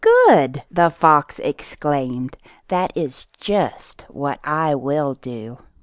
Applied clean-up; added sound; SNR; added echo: none; none; none; none.